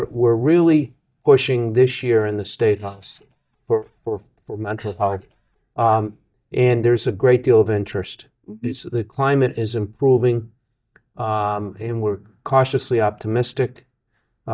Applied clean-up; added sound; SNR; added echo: neural mask model DeepFilterNet 3.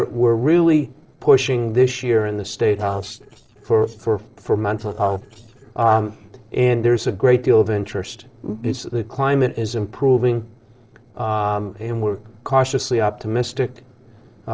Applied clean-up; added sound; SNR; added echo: neural separator model SepFormer DNS4.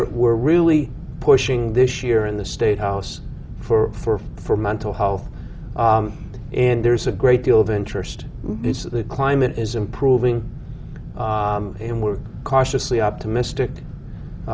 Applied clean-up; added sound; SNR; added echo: none; none; none; none.